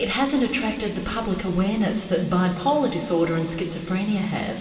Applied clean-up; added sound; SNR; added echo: none; Hiss; 18 dB; reverberation time 2.4 s.